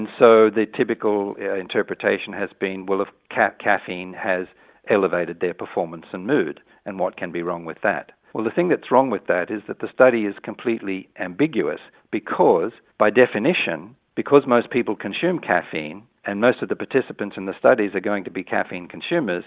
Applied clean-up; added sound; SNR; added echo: none; none; none; none.